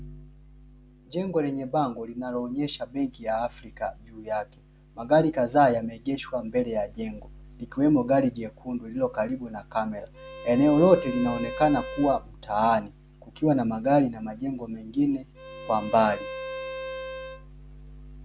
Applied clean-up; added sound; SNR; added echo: none; Bowed string instrument; 12 dB; none.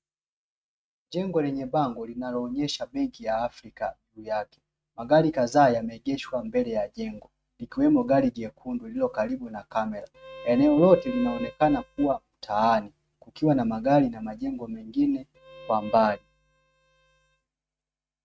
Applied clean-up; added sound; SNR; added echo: neural mask model RNNoise.